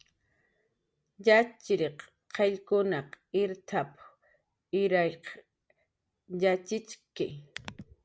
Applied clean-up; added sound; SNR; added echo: none; none; none; none.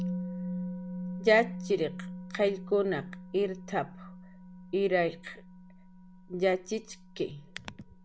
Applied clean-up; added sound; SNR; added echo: none; Musical instrument; 9 dB; none.